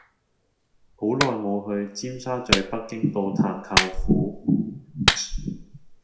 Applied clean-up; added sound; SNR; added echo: none; Clapping; 2 dB; reverberation time 0.6 s.